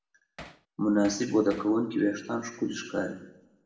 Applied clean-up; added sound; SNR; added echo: none; Hammer; 18 dB; reverberation time 0.8 s.